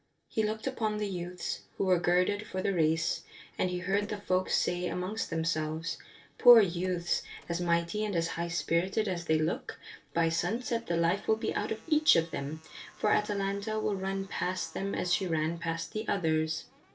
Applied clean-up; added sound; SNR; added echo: neural separator model SepFormer DNS4.